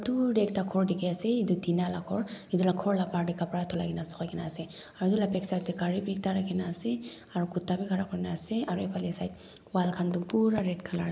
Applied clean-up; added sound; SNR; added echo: none; none; none; none.